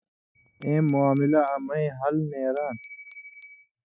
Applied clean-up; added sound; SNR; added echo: classical method Wiener filter.